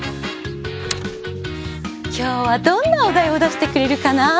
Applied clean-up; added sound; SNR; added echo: none; none; none; none.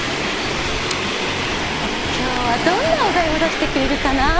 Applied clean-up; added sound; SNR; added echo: none; Subway, metro, underground; 0 dB; none.